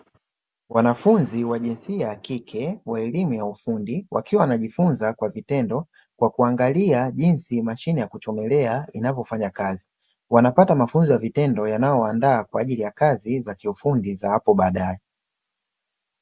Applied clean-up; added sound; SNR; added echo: none; none; none; none.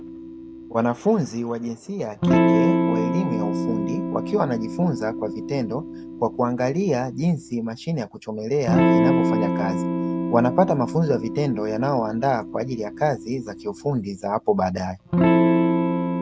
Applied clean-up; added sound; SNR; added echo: none; Electric guitar / Strum; -1 dB; none.